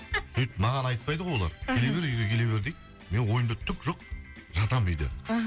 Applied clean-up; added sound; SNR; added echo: none; none; none; none.